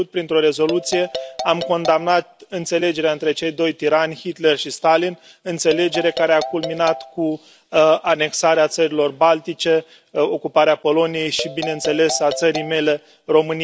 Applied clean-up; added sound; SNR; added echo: none; Marimba, xylophone; 11 dB; none.